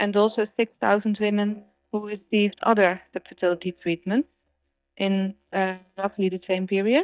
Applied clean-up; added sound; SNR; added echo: neural mask model DeepFilterNet 3.